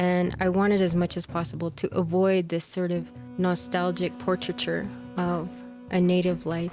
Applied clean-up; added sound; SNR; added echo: none; none; none; none.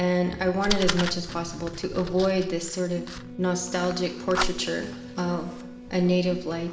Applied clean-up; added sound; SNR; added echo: none; Fire; 8 dB; reverberation time 0.9 s.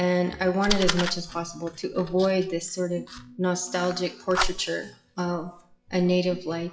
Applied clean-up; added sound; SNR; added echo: classical method WPE with log-MMSE.